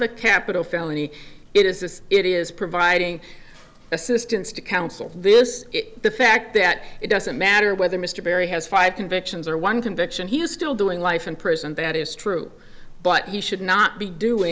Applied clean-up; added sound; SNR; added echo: none; Livestock, farm animals, working animals; 20 dB; none.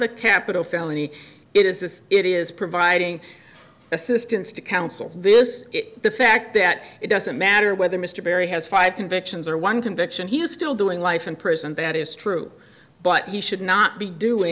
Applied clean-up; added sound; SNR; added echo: none; none; none; none.